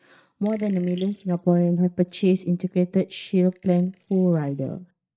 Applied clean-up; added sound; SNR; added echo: neural mask model DeepFilterNet 3.